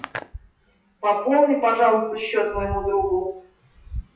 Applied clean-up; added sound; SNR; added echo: classical method WPE with log-MMSE.